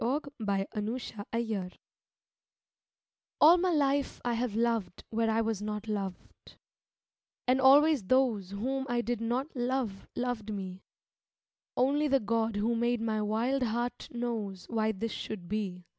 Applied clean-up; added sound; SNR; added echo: none; none; none; none.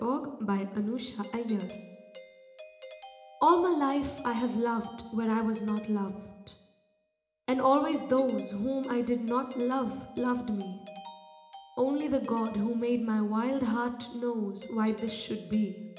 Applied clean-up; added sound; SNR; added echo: none; Doorbell; 19 dB; reverberation time 0.8 s.